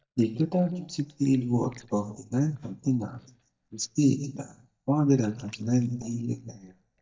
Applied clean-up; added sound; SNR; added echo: neural mask model DeepFilterNet 3.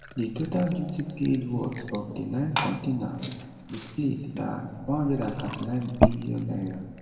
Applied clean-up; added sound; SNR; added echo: none; Liquid; 4 dB; reverberation time 1.5 s.